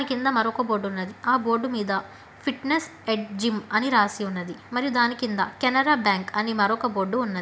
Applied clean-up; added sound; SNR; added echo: none; none; none; none.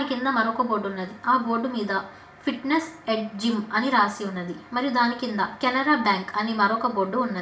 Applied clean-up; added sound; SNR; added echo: none; none; none; reverberation time 0.4 s.